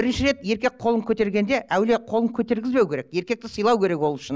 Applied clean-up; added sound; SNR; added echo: none; none; none; none.